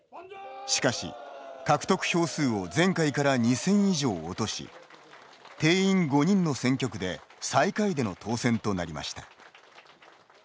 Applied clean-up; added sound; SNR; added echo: none; none; none; none.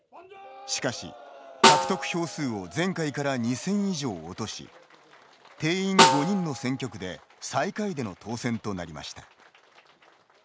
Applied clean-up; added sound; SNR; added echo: none; Snare drum; -4 dB; none.